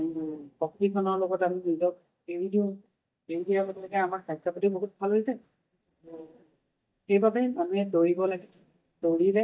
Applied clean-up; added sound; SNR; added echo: neural mask model DeepFilterNet 3.